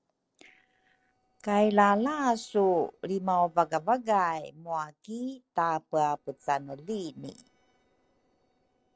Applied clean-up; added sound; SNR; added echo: neural separator model SepFormer DNS4.